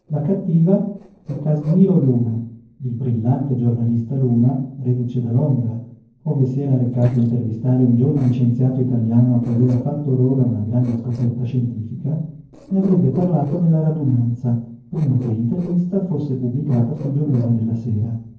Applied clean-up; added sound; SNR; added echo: neural separator model SepFormer DNS4.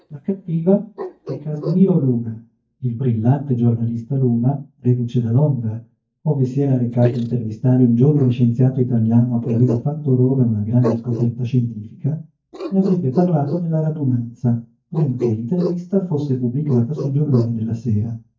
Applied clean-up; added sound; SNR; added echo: neural mask model DeepFilterNet 3.